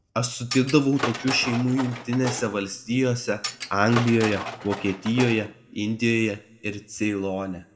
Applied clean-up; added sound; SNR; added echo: none; Tools; 9 dB; reverberation time 1.2 s.